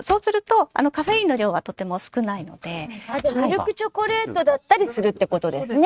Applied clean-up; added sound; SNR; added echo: neural mask model RNNoise.